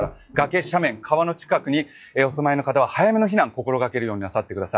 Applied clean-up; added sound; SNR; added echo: classical method log-MMSE.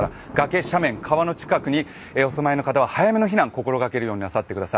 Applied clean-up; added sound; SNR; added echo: none; Thunder; 18 dB; none.